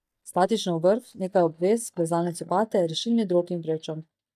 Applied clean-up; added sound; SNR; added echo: neural mask model DeepFilterNet 3.